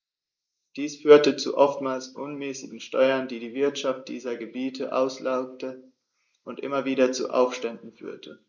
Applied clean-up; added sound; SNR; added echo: neural mask model Resemble Enhance denoiser.